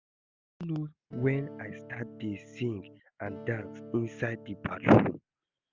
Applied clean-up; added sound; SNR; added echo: none; Electric guitar / Strum; 14 dB; none.